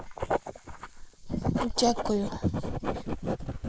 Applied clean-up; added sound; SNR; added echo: neural mask model Resemble Enhance denoiser.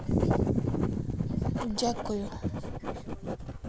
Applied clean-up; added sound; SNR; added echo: none; Writing; 6 dB; none.